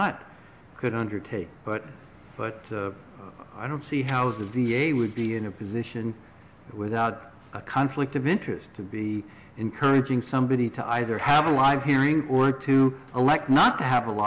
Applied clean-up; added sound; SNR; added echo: none; none; none; none.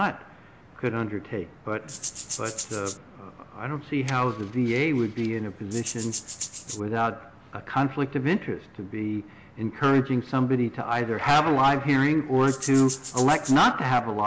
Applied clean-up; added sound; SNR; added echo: none; Rattle (instrument); 10 dB; none.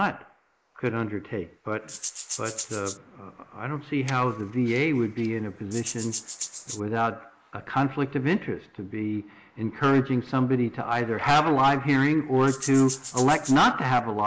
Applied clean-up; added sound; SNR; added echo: neural mask model Resemble Enhance denoiser.